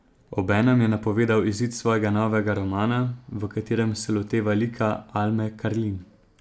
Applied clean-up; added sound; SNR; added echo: none; none; none; none.